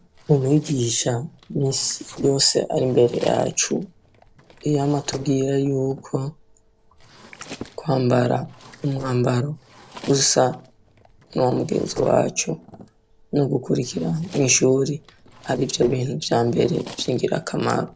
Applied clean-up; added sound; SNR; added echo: neural separator model SepFormer DNS4.